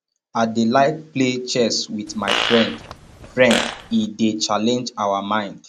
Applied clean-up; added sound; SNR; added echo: none; Fart; 4 dB; none.